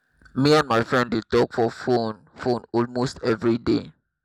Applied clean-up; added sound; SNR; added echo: none; none; none; none.